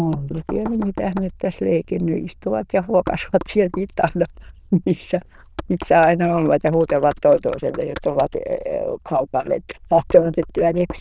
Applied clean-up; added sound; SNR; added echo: neural diffusion model UNIVERSE++.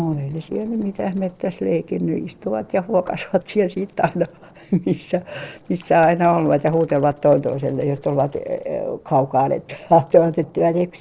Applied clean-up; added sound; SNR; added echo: neural separator model SepFormer DNS4.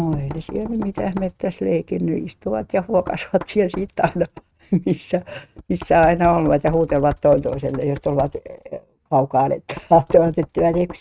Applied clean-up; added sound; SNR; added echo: neural mask model RNNoise.